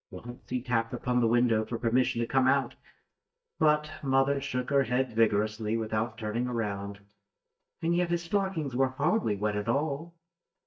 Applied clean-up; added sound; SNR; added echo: neural mask model DeepFilterNet 3.